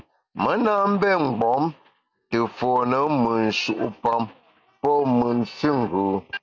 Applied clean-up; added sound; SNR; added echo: none; none; none; none.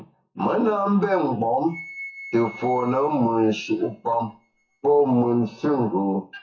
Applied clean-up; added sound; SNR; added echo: classical method WPE with log-MMSE.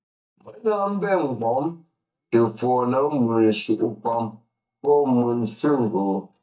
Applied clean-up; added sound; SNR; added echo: neural mask model DeepFilterNet 3.